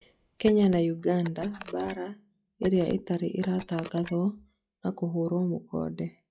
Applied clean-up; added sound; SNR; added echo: classical method log-MMSE.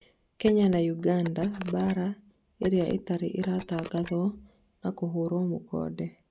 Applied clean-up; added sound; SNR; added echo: none; Telephone; 16 dB; none.